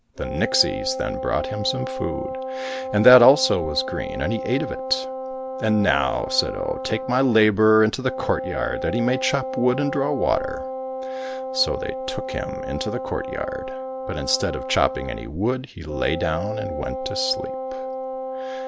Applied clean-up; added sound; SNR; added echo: none; Wind instrument, woodwind instrument; 6 dB; none.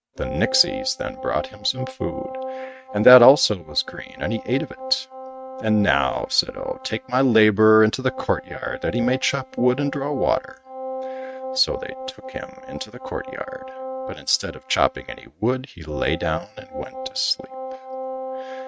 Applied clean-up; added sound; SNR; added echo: neural mask model RNNoise.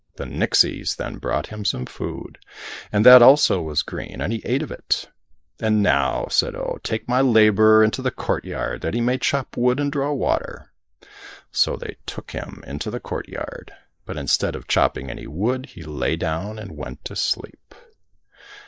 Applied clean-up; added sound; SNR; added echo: neural mask model Resemble Enhance denoiser.